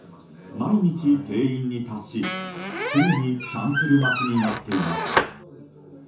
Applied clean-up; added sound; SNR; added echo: none; Squeak; 3 dB; reverberation time 0.9 s.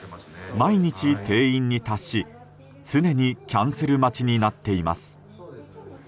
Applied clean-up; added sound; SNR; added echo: none; none; none; none.